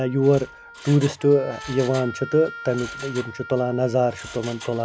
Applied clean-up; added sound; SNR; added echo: none; Wind instrument, woodwind instrument + Mechanisms; 15 dB; none.